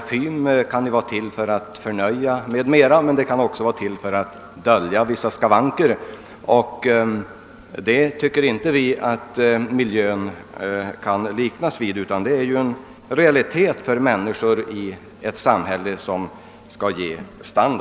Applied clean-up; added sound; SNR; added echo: none; none; none; none.